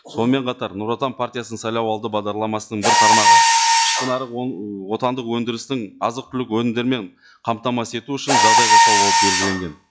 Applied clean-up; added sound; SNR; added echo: classical method log-MMSE.